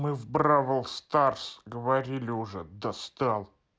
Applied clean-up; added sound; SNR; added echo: none; none; none; none.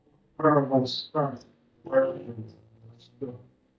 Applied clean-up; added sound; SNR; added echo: neural mask model DeepFilterNet 3.